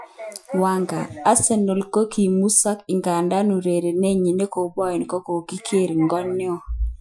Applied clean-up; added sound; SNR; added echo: classical method Wiener filter.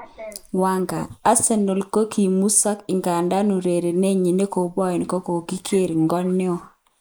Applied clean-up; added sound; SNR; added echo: neural mask model Resemble Enhance denoiser.